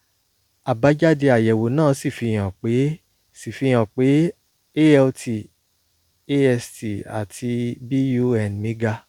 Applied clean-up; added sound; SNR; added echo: none; none; none; none.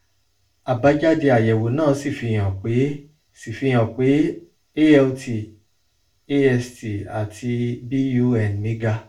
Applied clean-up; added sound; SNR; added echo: none; none; none; reverberation time 0.3 s.